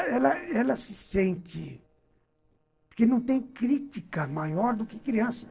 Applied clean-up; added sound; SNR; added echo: neural separator model SepFormer DNS4.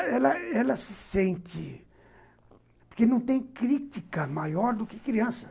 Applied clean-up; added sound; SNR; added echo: none; none; none; none.